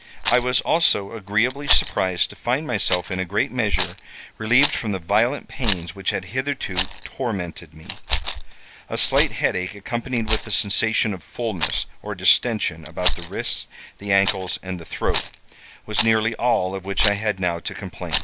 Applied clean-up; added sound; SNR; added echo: none; Rattle; 4 dB; none.